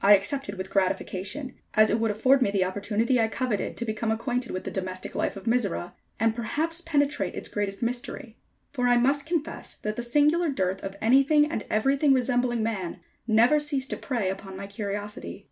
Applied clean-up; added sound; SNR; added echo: none; none; none; none.